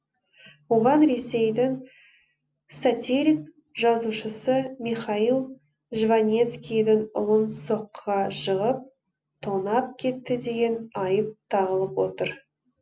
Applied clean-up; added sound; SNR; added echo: none; none; none; none.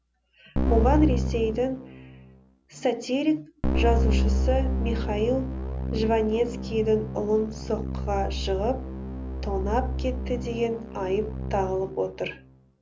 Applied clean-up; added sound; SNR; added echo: none; Keyboard (musical); 1 dB; none.